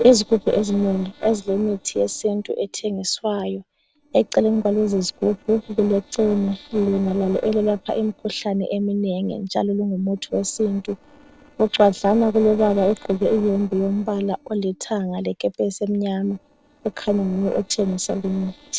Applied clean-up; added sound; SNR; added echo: neural separator model SepFormer DNS4.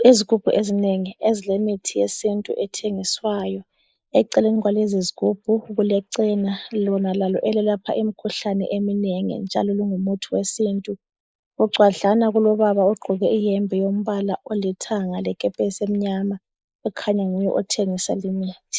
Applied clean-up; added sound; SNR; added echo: neural mask model Resemble Enhance denoiser.